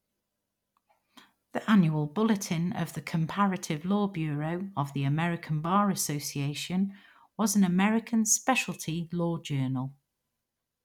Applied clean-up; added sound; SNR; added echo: none; none; none; none.